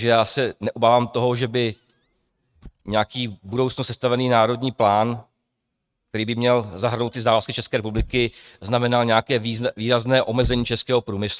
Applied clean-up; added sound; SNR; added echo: neural mask model RNNoise.